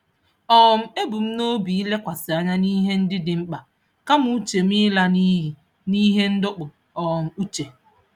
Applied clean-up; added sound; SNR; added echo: none; none; none; none.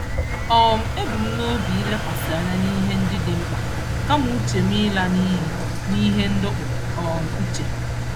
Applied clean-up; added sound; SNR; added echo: none; Engine; 0 dB; none.